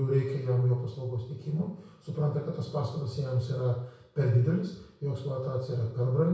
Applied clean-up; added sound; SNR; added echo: none; none; none; reverberation time 0.6 s.